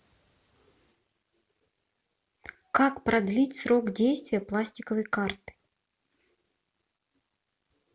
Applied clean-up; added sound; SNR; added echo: none; none; none; none.